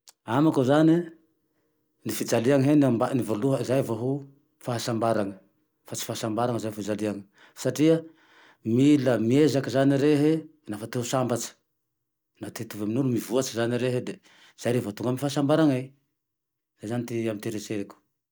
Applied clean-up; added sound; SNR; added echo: none; none; none; none.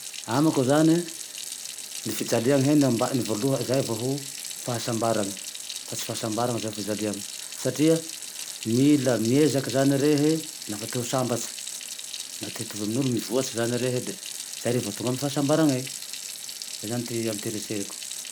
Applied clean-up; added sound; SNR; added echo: none; Sink (filling or washing) / Water tap, faucet; 10 dB; none.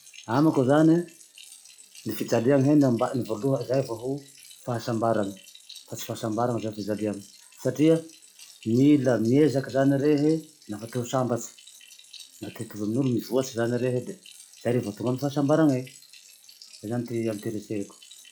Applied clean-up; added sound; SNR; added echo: classical method log-MMSE.